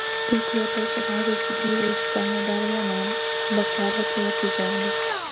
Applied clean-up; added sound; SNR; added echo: none; Engine / Drill; -3 dB; none.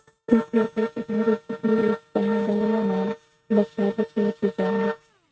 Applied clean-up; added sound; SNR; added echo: neural mask model RNNoise.